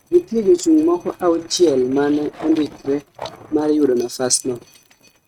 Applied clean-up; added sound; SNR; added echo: neural mask model RNNoise.